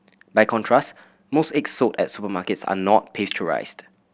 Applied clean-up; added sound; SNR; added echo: none; none; none; none.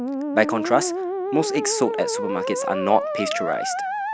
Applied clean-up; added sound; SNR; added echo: none; Musical instrument; 2 dB; none.